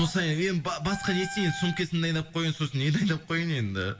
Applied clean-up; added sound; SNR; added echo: none; Wind instrument, woodwind instrument; 13 dB; reverberation time 1.1 s.